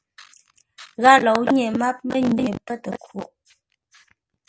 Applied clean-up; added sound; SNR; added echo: none; none; none; none.